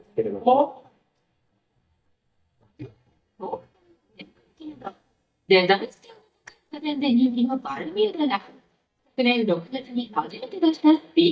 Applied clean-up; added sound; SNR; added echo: neural mask model DeepFilterNet 3.